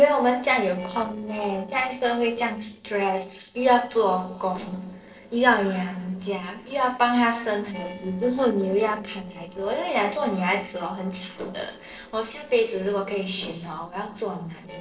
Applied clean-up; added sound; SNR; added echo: neural separator model SepFormer DNS4.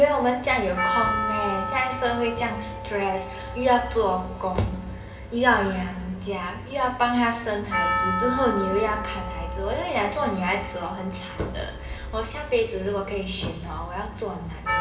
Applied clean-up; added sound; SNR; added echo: none; Percussion; 7 dB; reverberation time 1.3 s.